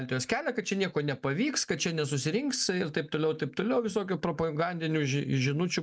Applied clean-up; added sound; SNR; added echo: none; none; none; none.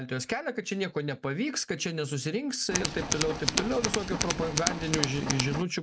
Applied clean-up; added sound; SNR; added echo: none; Tools; 0 dB; none.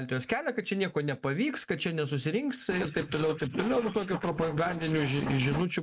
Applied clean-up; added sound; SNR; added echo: neural mask model Resemble Enhance denoiser.